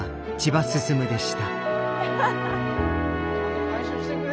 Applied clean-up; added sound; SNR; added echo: none; Trumpet; 10 dB; none.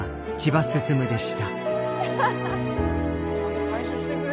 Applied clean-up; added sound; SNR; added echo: none; none; none; none.